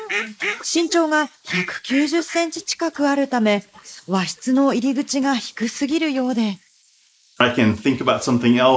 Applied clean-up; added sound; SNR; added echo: neural mask model Resemble Enhance denoiser.